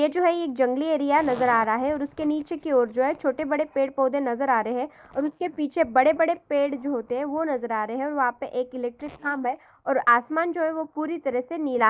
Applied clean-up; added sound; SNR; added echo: neural mask model DeepFilterNet 3.